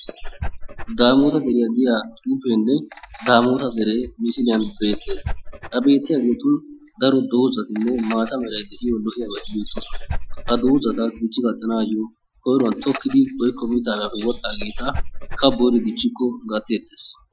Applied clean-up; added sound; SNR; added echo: classical method Wiener filter.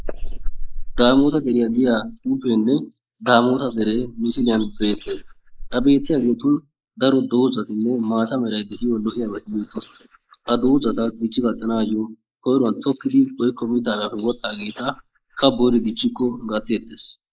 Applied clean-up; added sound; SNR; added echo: neural mask model Resemble Enhance denoiser.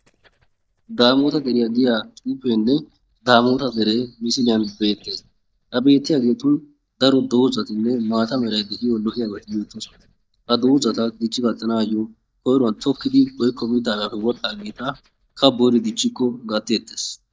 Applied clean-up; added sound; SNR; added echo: neural mask model DeepFilterNet 3.